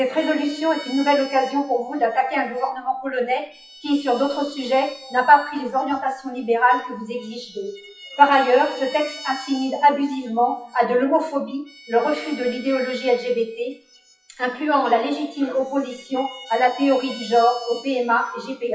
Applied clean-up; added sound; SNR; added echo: classical method WPE with log-MMSE.